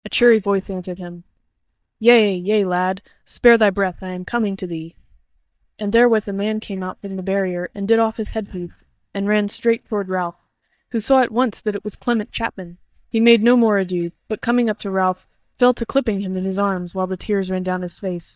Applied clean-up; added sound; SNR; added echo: neural mask model DeepFilterNet 3.